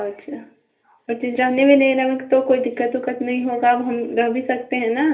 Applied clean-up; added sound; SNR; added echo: none; none; none; reverberation time 0.3 s.